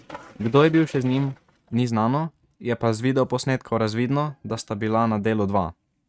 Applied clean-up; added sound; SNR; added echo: neural mask model RNNoise.